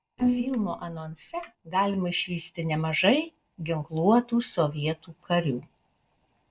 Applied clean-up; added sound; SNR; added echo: neural separator model SepFormer DNS4.